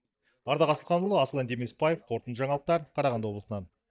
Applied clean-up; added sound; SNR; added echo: neural mask model DeepFilterNet 3.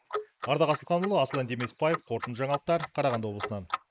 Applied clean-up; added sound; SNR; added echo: neural mask model Resemble Enhance denoiser.